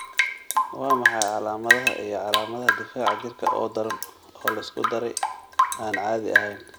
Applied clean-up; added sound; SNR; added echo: none; Drip / Rain; -4 dB; none.